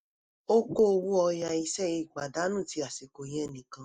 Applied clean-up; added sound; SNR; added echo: neural mask model Resemble Enhance denoiser.